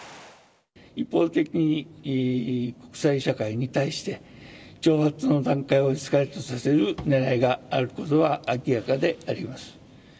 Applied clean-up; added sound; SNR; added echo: none; none; none; none.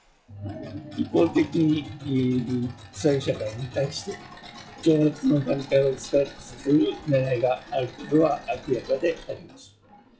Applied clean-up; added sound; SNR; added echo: classical method log-MMSE.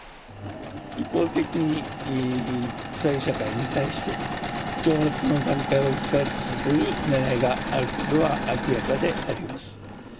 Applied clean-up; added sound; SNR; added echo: none; Engine / Mechanisms; 4 dB; none.